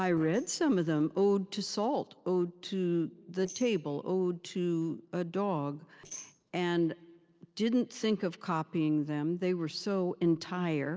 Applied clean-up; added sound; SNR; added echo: neural separator model SepFormer DNS4.